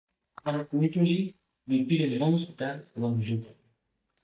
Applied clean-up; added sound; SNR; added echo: neural mask model DeepFilterNet 3.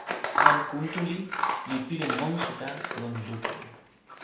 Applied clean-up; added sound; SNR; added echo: none; Scissors; -4 dB; reverberation time 0.6 s.